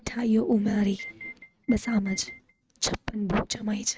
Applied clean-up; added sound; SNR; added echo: neural mask model RNNoise.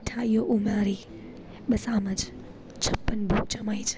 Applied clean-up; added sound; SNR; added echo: none; none; none; none.